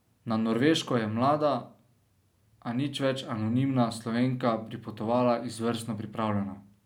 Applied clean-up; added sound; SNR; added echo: none; none; none; none.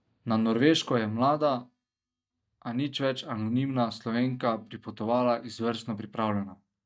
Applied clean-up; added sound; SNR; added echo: neural mask model DeepFilterNet 3.